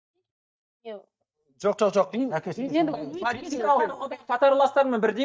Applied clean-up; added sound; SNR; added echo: neural mask model DeepFilterNet 3.